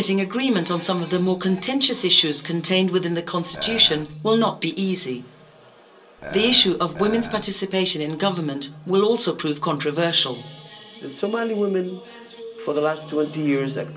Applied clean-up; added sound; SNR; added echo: none; Burping, eructation; 12 dB; reverberation time 0.2 s.